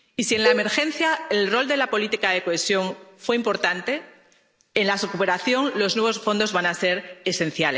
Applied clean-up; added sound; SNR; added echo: none; Cowbell; 6 dB; none.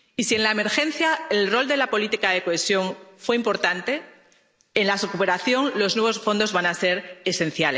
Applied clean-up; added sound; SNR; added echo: none; none; none; none.